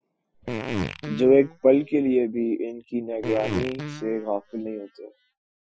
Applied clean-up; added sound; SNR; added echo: classical method Wiener filter.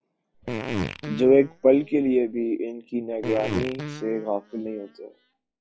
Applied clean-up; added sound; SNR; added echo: classical method log-MMSE.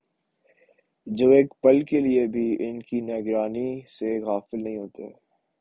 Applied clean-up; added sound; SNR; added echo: none; none; none; none.